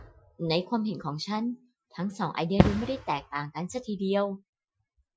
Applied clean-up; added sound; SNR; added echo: classical method Wiener filter.